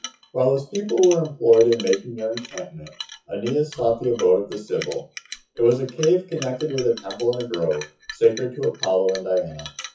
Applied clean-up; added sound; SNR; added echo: classical method WPE with log-MMSE.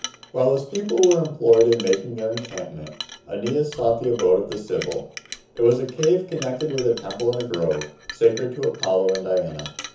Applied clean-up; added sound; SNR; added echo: none; Chink, clink; 16 dB; reverberation time 0.6 s.